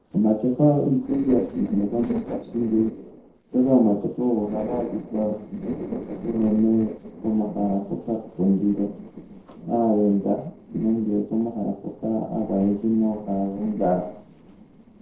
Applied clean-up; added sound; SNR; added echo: neural separator model SepFormer DNS4.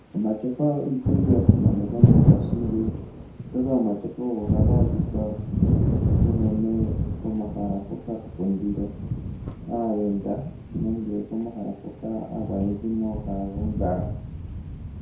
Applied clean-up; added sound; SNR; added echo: none; Thunder; -3 dB; reverberation time 0.6 s.